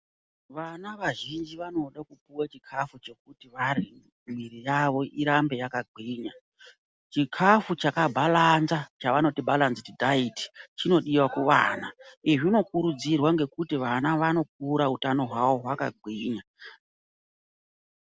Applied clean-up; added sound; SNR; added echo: none; none; none; none.